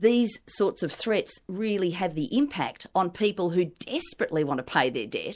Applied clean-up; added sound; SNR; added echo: none; none; none; none.